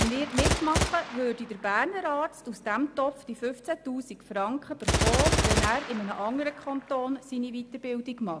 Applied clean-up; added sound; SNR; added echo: none; Gunshot, gunfire; 1 dB; none.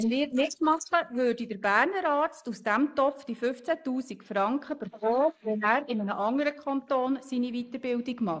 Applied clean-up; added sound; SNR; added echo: neural mask model Resemble Enhance denoiser.